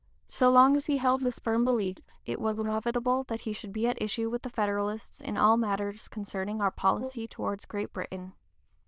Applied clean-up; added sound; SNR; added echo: neural diffusion model UNIVERSE++.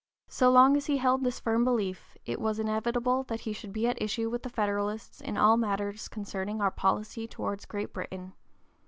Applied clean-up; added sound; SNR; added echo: none; none; none; none.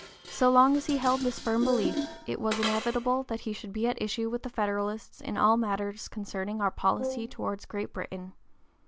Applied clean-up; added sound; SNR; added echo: none; Brass instrument + Dishes, pots, and pans; 11 dB; none.